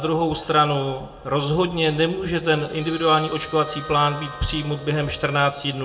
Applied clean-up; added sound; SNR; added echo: none; Harmonica; 16 dB; reverberation time 0.9 s.